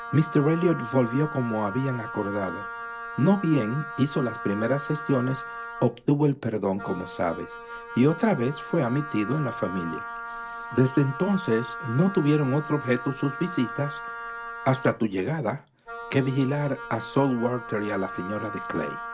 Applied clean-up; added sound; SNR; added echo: none; Wind instrument, woodwind instrument; 11 dB; none.